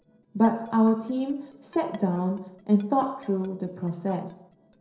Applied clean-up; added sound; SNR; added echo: neural separator model SepFormer DNS4.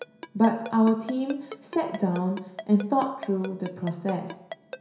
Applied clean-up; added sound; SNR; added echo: none; Ringtone; 16 dB; reverberation time 0.7 s.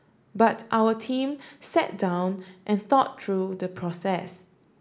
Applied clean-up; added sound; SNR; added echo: none; none; none; none.